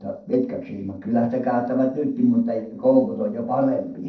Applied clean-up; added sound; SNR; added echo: neural separator model SepFormer DNS4.